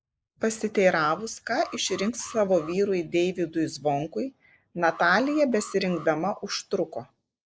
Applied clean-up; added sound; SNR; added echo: neural mask model Resemble Enhance denoiser.